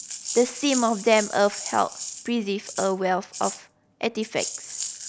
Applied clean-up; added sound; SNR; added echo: none; Rattle (instrument); 10 dB; none.